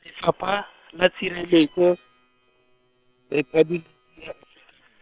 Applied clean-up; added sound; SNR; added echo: neural separator model SepFormer WHAM!.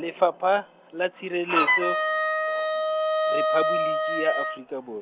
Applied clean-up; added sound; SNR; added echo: none; Wind instrument, woodwind instrument; -4 dB; none.